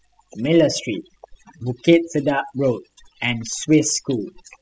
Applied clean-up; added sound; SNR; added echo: classical method spectral subtraction.